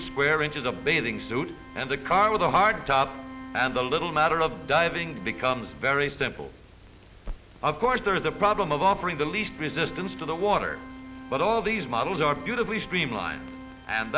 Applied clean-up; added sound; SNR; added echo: none; Organ; 16 dB; none.